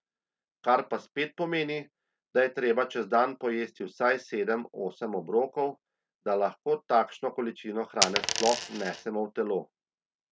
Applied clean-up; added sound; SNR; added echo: none; Coin (dropping); 1 dB; none.